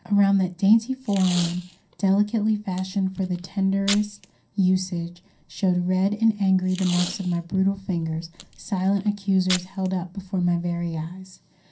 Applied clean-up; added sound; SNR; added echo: none; Packing tape, duct tape; 14 dB; reverberation time 0.3 s.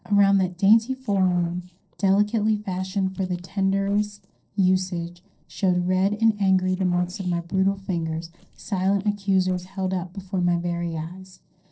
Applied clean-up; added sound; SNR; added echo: neural separator model SepFormer DNS4.